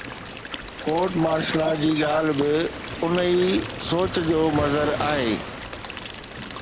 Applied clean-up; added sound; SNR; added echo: none; Stream + Waves, surf; 9 dB; none.